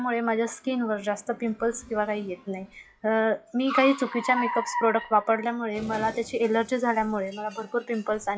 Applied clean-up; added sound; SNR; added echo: classical method WPE with log-MMSE.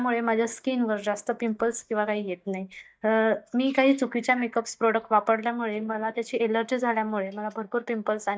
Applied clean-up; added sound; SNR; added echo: neural mask model DeepFilterNet 3.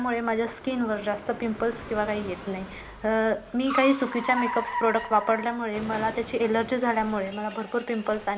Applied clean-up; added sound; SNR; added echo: none; Car; 10 dB; reverberation time 0.4 s.